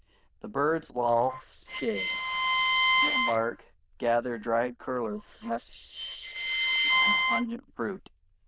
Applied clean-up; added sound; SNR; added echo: neural diffusion model UNIVERSE++.